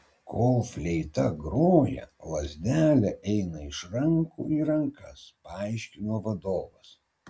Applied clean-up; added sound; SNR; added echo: none; none; none; none.